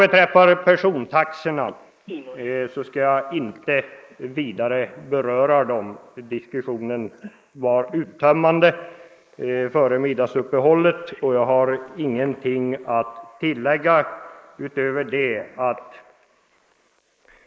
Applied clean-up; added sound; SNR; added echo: neural mask model Resemble Enhance denoiser.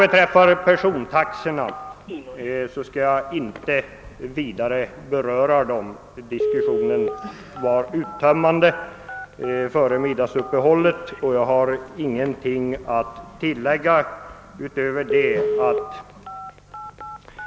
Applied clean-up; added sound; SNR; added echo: none; Telephone; 9 dB; none.